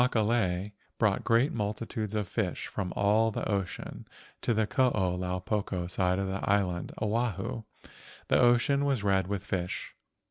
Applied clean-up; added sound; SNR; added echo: none; none; none; none.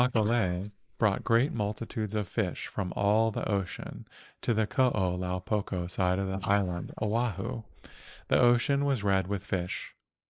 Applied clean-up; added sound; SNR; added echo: neural mask model Resemble Enhance denoiser.